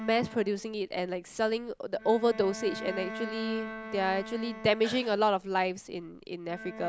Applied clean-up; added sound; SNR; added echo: none; Bowed string instrument; 13 dB; none.